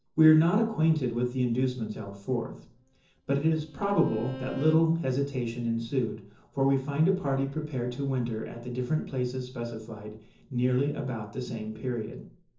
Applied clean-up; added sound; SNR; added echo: neural separator model SepFormer DNS4.